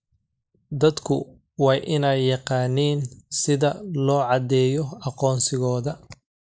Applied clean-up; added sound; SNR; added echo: neural mask model Resemble Enhance denoiser.